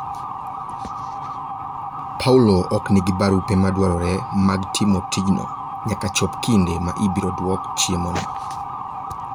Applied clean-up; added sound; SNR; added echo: none; Motor vehicle (road) / Siren; 8 dB; none.